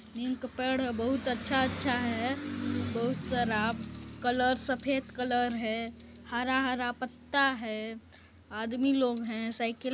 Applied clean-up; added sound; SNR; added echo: none; Bell; -1 dB; none.